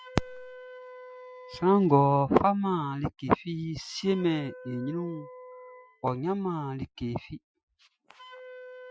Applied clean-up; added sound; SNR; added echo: classical method Wiener filter.